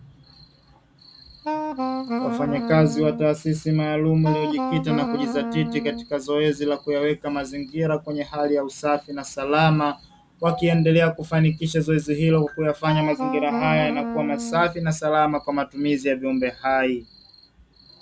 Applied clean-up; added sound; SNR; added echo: none; Wind instrument, woodwind instrument; 4 dB; none.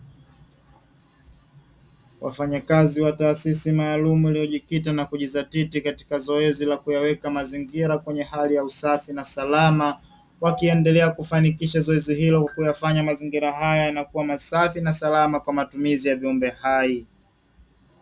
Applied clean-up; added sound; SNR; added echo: none; none; none; none.